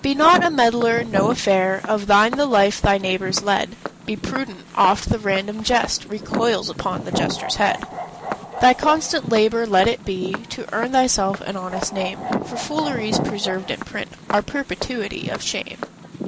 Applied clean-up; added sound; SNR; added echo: none; Bark + Walk, footsteps; 9 dB; none.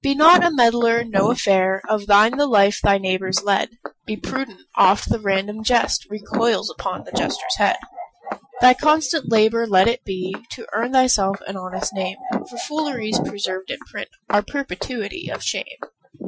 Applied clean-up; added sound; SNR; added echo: classical method Wiener filter.